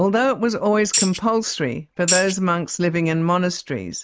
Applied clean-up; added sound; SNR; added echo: neural mask model RNNoise.